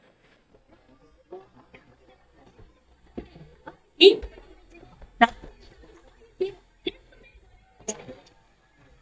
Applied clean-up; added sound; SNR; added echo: neural mask model DeepFilterNet 3.